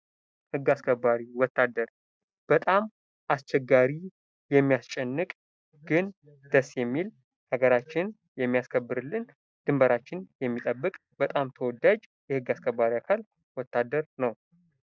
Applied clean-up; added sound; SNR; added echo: neural mask model DeepFilterNet 3.